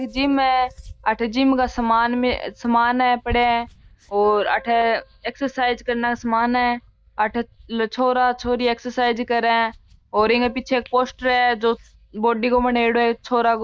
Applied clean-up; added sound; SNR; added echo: neural mask model DeepFilterNet 3.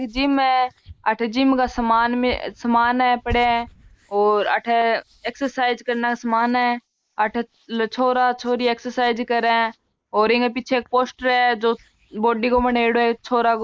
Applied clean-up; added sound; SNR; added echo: neural mask model Resemble Enhance denoiser.